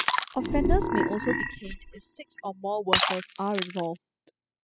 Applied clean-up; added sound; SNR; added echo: classical method spectral subtraction.